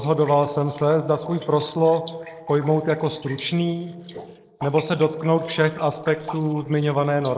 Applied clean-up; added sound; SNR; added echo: neural mask model Resemble Enhance denoiser.